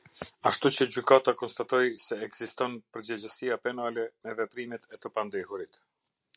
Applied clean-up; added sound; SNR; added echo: none; none; none; none.